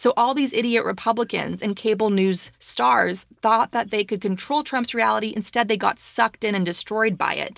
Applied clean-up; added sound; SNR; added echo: none; none; none; none.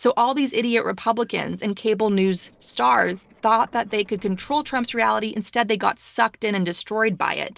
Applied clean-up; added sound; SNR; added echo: neural separator model SepFormer DNS4.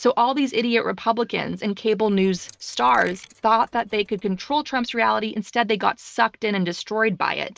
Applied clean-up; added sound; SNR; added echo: neural mask model RNNoise.